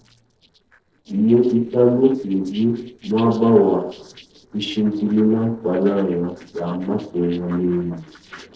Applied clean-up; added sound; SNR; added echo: neural separator model SepFormer DNS4.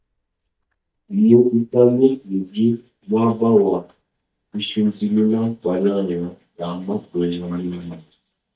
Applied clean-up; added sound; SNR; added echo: neural mask model DeepFilterNet 3.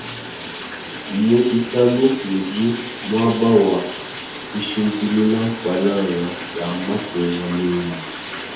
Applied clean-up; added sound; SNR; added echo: none; Bathtub (filling or washing); 9 dB; reverberation time 2.1 s.